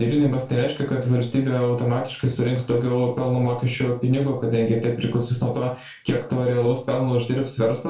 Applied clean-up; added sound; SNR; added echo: none; none; none; reverberation time 0.3 s.